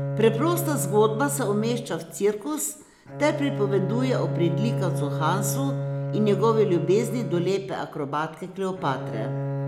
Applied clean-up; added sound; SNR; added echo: none; Bowed string instrument; 4 dB; none.